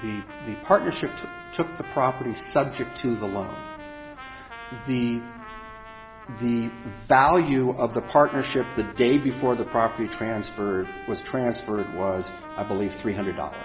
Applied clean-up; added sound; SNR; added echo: none; Trumpet; 15 dB; none.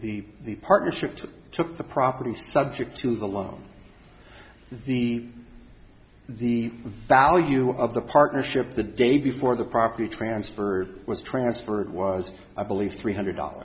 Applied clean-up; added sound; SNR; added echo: none; none; none; none.